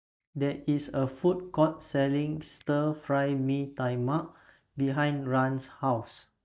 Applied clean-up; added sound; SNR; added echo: neural mask model DeepFilterNet 3.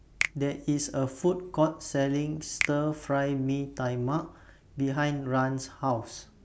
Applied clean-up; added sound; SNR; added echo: none; Finger snapping; 10 dB; none.